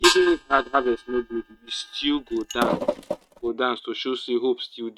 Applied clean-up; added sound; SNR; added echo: neural mask model RNNoise.